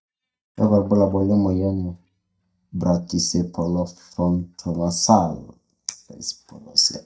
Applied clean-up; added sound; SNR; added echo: neural mask model DeepFilterNet 3.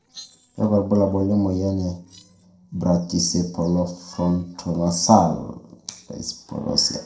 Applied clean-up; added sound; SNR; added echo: neural separator model SepFormer DNS4.